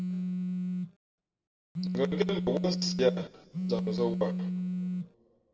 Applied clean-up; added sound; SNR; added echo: none; Telephone; -1 dB; reverberation time 2.3 s.